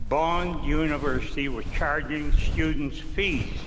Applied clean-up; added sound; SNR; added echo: none; Walk, footsteps; -1 dB; none.